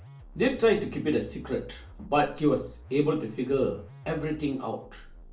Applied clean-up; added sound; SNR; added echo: none; Musical instrument; 18 dB; reverberation time 0.4 s.